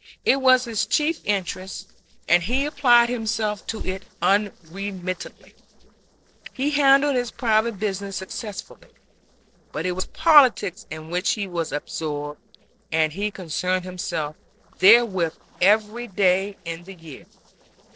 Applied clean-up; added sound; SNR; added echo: neural separator model SepFormer DNS4.